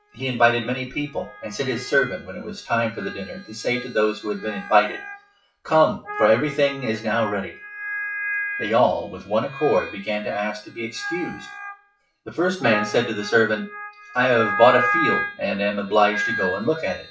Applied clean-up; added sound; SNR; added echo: classical method WPE with log-MMSE.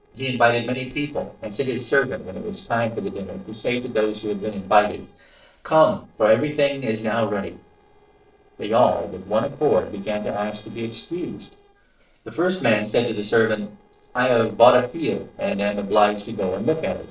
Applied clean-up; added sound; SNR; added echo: neural separator model SepFormer DNS4.